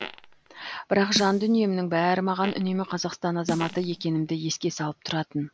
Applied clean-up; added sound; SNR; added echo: none; Fart + Snare drum; 14 dB; none.